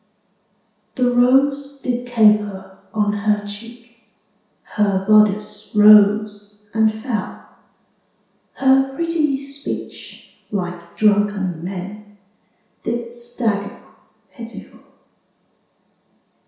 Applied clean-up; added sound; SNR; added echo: none; none; none; reverberation time 0.7 s.